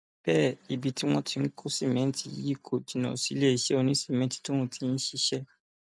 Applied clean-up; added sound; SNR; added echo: none; none; none; none.